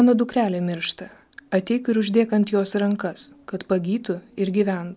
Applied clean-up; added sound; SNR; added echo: none; none; none; none.